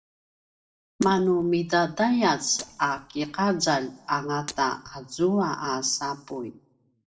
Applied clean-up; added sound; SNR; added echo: neural separator model SepFormer DNS4.